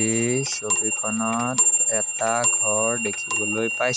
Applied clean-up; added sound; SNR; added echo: none; Clock; -4 dB; none.